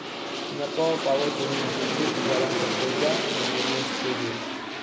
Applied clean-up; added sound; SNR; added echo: none; Aircraft; -2 dB; none.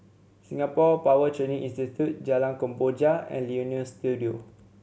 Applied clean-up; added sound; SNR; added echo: none; none; none; none.